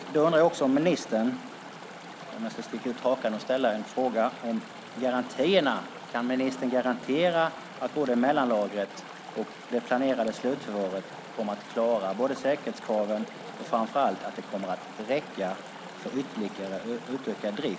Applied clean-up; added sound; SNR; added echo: none; Chatter / Stream; 14 dB; none.